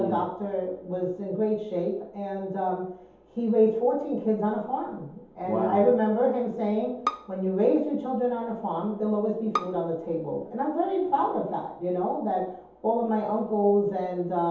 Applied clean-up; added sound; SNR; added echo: none; Bowed string instrument; 12 dB; reverberation time 0.7 s.